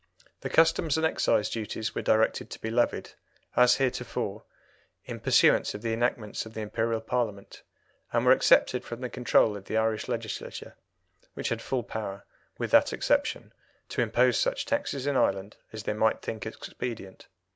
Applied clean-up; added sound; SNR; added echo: none; none; none; none.